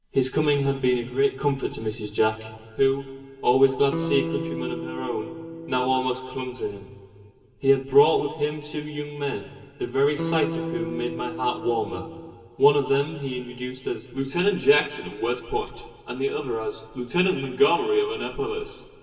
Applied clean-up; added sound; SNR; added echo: none; Electric guitar; 6 dB; reverberation time 2.5 s.